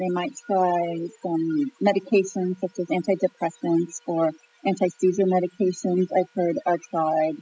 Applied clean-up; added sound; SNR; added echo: classical method spectral subtraction.